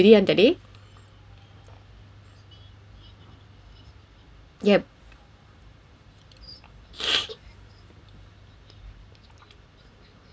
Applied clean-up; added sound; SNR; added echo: none; none; none; none.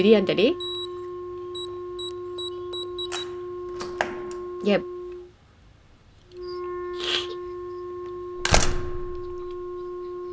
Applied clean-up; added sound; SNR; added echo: none; Slam + Wind instrument, woodwind instrument; 0 dB; none.